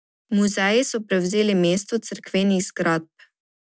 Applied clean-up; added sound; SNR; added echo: none; none; none; none.